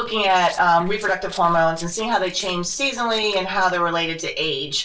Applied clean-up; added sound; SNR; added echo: neural separator model SepFormer DNS4.